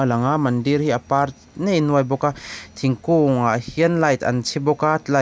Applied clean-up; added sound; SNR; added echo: none; none; none; none.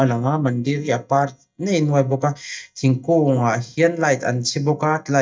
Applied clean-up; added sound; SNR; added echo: neural mask model DeepFilterNet 3.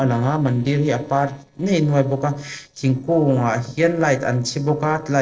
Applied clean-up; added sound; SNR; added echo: neural separator model SepFormer DNS4.